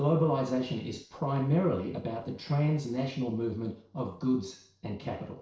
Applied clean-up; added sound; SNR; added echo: neural separator model SepFormer DNS4.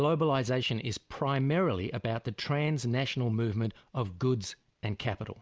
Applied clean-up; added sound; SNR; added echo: none; none; none; none.